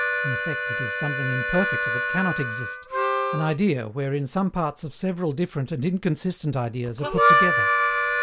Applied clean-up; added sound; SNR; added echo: none; Harmonica; -2 dB; none.